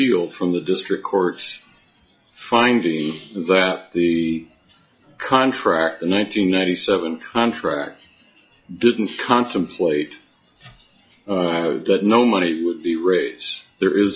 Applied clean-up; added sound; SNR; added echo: classical method log-MMSE.